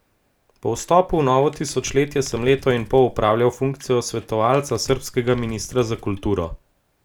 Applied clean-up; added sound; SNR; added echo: none; Crumpling, crinkling; 20 dB; none.